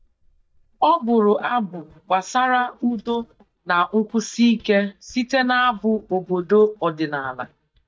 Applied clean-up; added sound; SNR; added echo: neural mask model DeepFilterNet 3.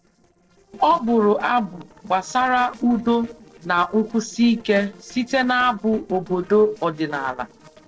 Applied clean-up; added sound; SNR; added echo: neural separator model SepFormer DNS4.